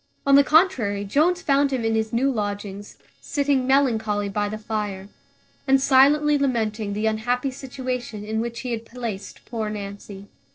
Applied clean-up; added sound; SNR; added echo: neural separator model SepFormer DNS4.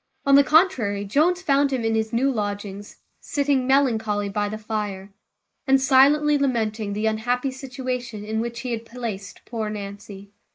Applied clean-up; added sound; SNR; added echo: neural mask model Resemble Enhance denoiser.